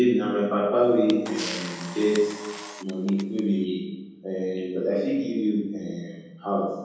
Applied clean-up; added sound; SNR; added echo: none; Camera; 13 dB; reverberation time 1.3 s.